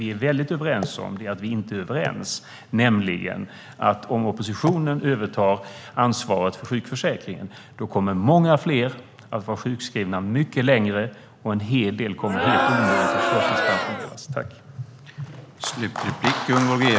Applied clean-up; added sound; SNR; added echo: none; Crowd; -1 dB; none.